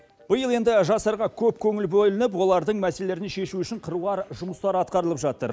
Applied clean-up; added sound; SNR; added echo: none; none; none; none.